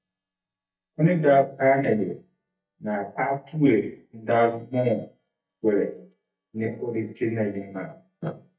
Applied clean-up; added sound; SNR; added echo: neural mask model DeepFilterNet 3.